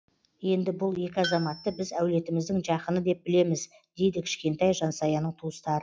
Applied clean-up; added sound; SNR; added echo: classical method log-MMSE.